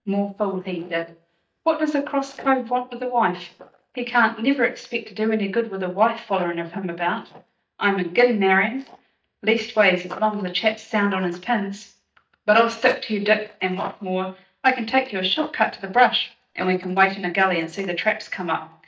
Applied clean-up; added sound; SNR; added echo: neural mask model DeepFilterNet 3.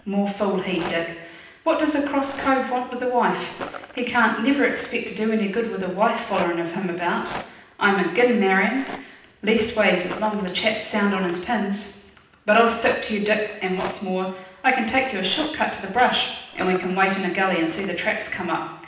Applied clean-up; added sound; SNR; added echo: none; Rattle; 17 dB; reverberation time 0.9 s.